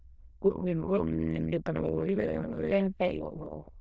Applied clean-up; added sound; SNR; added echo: neural diffusion model UNIVERSE++.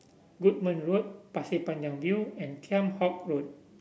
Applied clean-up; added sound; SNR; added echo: none; none; none; none.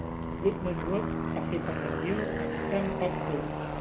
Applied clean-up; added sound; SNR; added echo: none; Aircraft; -2 dB; none.